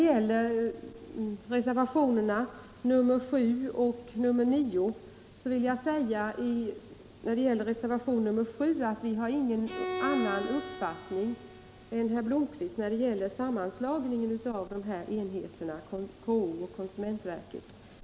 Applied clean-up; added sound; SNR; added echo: none; Bowed string instrument; 9 dB; none.